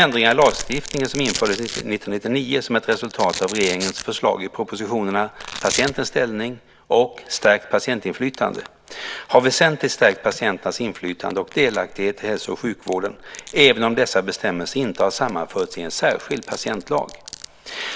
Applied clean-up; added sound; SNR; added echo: none; Domestic sounds, home sounds; 15 dB; none.